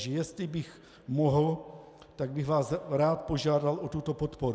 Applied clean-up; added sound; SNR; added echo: none; none; none; none.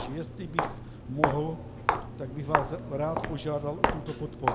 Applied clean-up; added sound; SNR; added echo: none; Walk, footsteps; -2 dB; none.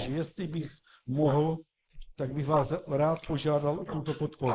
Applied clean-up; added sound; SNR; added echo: neural mask model Resemble Enhance denoiser.